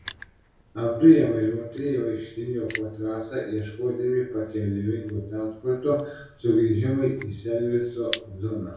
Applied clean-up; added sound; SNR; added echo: none; Crushing; 16 dB; reverberation time 0.6 s.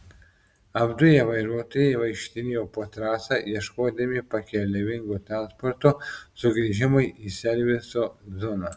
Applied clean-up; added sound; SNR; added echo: none; none; none; none.